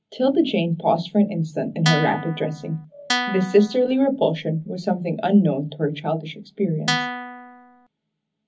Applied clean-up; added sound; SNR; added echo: none; Guitar; 5 dB; reverberation time 0.4 s.